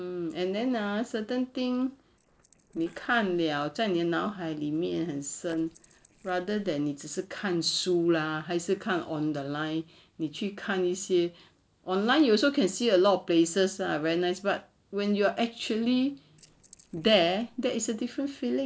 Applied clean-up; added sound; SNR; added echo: neural separator model SepFormer DNS4.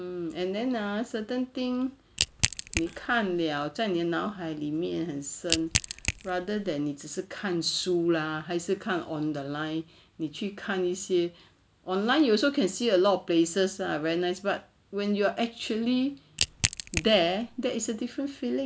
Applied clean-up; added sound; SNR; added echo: none; Crack / Crushing; 3 dB; none.